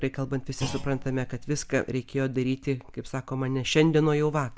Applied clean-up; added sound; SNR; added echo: none; Thump, thud; 19 dB; none.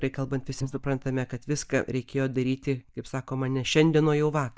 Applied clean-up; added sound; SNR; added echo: neural mask model DeepFilterNet 3.